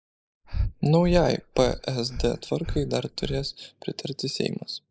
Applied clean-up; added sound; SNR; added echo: neural mask model Resemble Enhance denoiser.